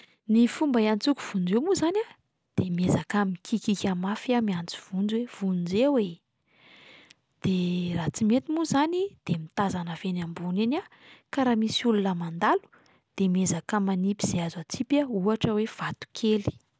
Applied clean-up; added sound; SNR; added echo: none; none; none; none.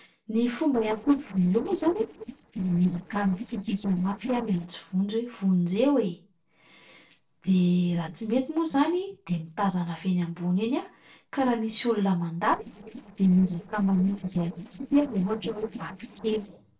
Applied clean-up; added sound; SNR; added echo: neural separator model SepFormer DNS4.